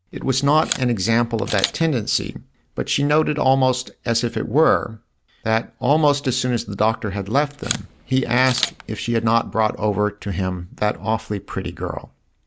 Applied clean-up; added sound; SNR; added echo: none; Camera; 11 dB; none.